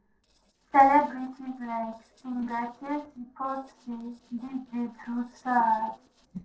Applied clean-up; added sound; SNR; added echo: neural separator model SepFormer DNS4.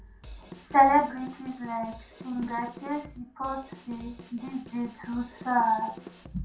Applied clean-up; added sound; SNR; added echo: none; Drum kit; 17 dB; reverberation time 0.3 s.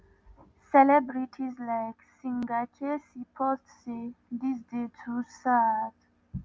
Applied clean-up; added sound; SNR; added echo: none; none; none; none.